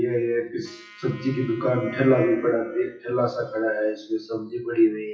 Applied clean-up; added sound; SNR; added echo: classical method WPE with log-MMSE.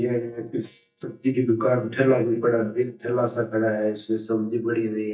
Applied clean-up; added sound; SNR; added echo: neural mask model DeepFilterNet 3.